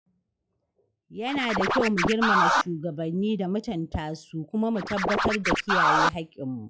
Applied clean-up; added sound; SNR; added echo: classical method log-MMSE.